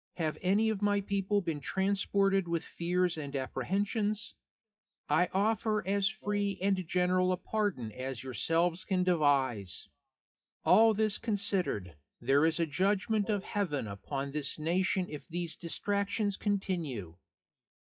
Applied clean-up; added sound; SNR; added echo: classical method WPE with log-MMSE.